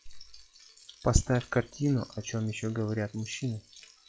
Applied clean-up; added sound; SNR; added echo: classical method log-MMSE.